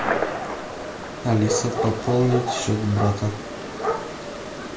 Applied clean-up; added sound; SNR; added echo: none; Gunshot, gunfire; 3 dB; reverberation time 0.3 s.